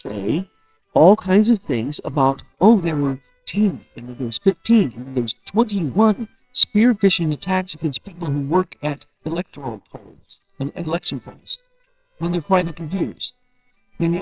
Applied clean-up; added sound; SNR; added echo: neural separator model SepFormer WHAMR!.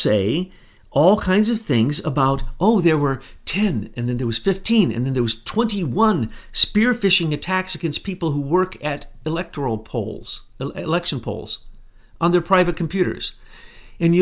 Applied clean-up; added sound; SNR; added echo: none; none; none; none.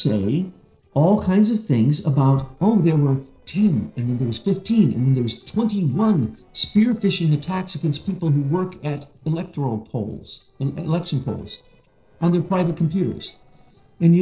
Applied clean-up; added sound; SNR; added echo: neural separator model SepFormer DNS4.